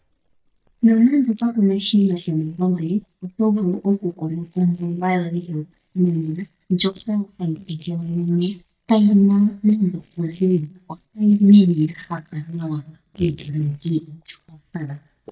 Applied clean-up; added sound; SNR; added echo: neural mask model DeepFilterNet 3.